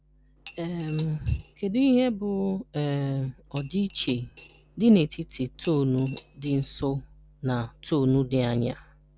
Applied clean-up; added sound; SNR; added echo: none; Cutlery, silverware / Dishes, pots, and pans; 19 dB; none.